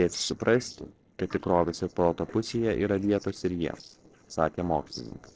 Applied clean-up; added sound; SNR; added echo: neural separator model SepFormer DNS4.